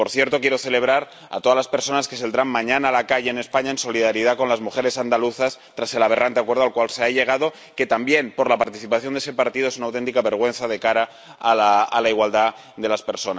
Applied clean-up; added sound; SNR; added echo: none; none; none; none.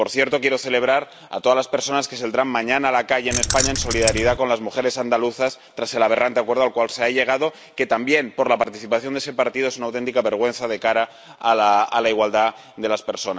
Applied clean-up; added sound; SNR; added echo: none; Keys jangling; 2 dB; none.